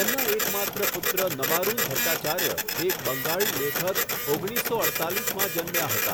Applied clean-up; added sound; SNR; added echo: none; Printer; -3 dB; none.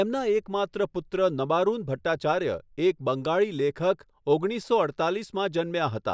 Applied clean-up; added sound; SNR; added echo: none; none; none; none.